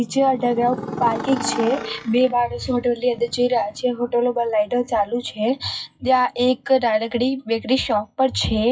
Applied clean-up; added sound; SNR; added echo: classical method WPE with log-MMSE.